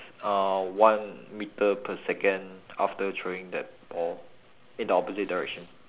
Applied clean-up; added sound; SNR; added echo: none; none; none; none.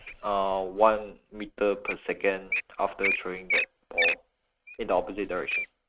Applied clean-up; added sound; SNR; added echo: neural mask model RNNoise.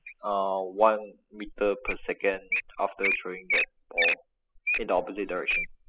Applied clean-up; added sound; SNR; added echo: classical method spectral subtraction.